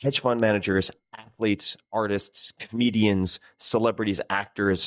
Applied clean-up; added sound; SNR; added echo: neural mask model DeepFilterNet 3.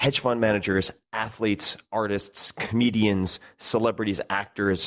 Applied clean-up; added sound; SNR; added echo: none; none; none; none.